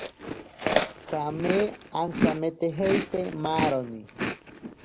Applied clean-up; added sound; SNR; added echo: none; Chewing, mastication; 1 dB; none.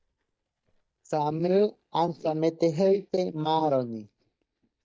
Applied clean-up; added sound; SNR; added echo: neural mask model DeepFilterNet 3.